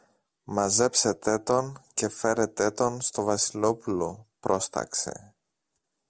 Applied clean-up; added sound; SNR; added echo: none; none; none; none.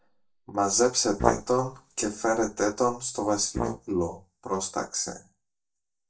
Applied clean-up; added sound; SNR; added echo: neural mask model DeepFilterNet 3.